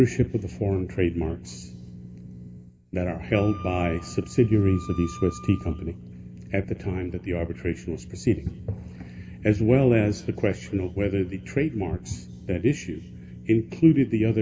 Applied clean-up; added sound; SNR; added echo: none; Wind instrument, woodwind instrument; 19 dB; reverberation time 2.8 s.